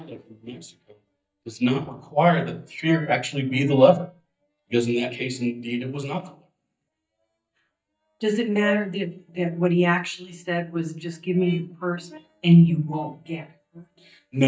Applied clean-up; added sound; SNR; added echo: neural mask model DeepFilterNet 3.